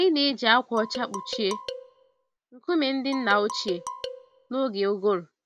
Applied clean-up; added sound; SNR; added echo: none; Marimba, xylophone; 11 dB; none.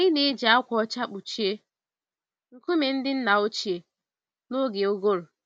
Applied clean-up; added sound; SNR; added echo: none; none; none; none.